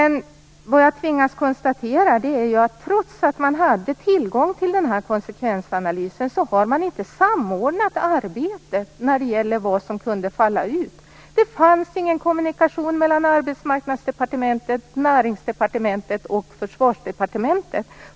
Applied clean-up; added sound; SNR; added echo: none; none; none; none.